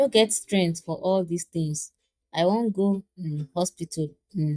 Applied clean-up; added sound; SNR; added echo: neural mask model DeepFilterNet 3.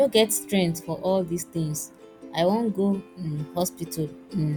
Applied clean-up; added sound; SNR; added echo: none; Plucked string instrument; 19 dB; none.